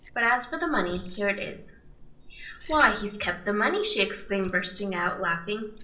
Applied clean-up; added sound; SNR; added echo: none; Liquid; 15 dB; reverberation time 0.5 s.